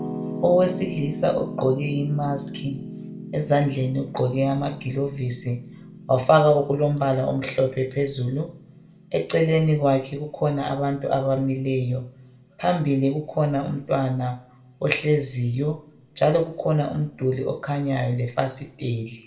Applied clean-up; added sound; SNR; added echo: none; Piano; 15 dB; reverberation time 0.4 s.